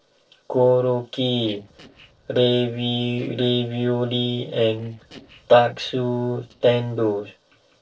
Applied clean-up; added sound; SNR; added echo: neural separator model SepFormer DNS4.